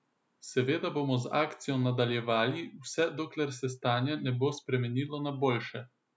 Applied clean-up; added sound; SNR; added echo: none; none; none; none.